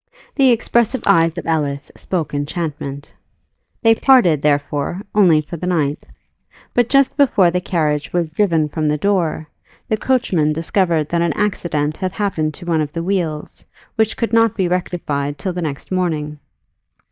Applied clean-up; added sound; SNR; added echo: neural mask model DeepFilterNet 3.